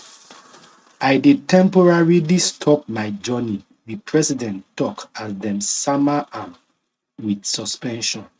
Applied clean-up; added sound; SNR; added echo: neural mask model RNNoise.